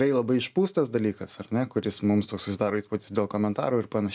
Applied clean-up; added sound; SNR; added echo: none; none; none; none.